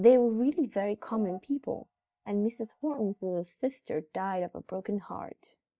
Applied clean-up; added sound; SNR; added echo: neural mask model DeepFilterNet 3.